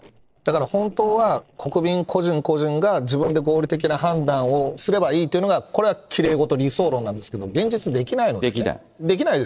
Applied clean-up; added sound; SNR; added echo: neural separator model SepFormer DNS4.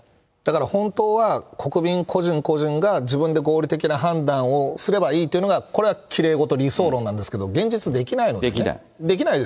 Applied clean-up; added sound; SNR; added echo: none; none; none; none.